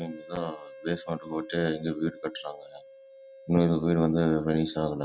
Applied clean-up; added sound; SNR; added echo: none; Wind instrument, woodwind instrument; 20 dB; none.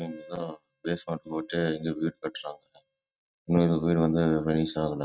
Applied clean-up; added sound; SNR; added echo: neural mask model RNNoise.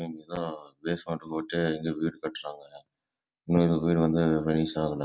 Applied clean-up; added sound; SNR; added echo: none; none; none; none.